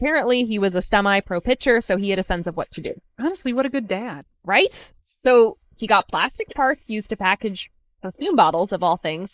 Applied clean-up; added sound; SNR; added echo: neural mask model Resemble Enhance denoiser.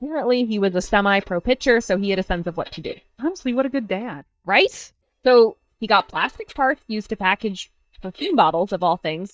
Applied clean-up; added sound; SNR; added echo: neural mask model DeepFilterNet 3.